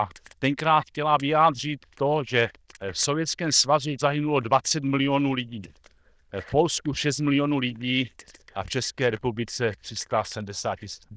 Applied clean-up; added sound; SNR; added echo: neural diffusion model UNIVERSE++.